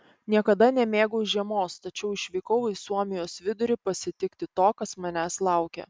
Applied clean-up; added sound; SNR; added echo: none; none; none; none.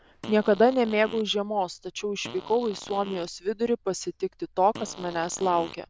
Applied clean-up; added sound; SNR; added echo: neural diffusion model UNIVERSE++.